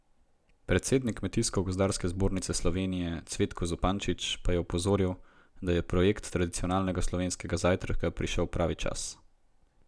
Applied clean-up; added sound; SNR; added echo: none; none; none; none.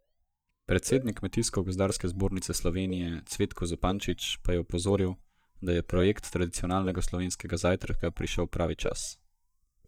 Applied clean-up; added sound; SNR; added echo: neural mask model DeepFilterNet 3.